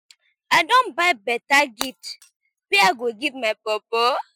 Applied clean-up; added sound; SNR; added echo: classical method spectral subtraction.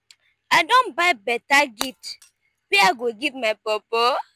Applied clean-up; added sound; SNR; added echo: none; Shatter; 17 dB; none.